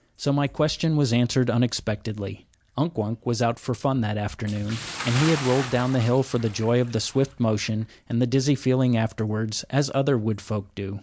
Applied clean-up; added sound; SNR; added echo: none; Bathtub (filling or washing) / Splash, splatter; 17 dB; none.